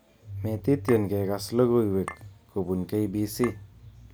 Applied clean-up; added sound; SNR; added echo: none; Chink, clink; 15 dB; none.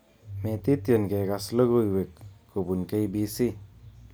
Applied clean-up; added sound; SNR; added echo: none; none; none; none.